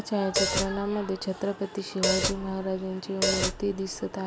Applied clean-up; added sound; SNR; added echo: none; Hi-hat; 0 dB; none.